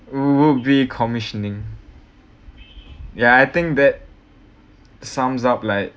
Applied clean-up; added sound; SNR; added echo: none; none; none; none.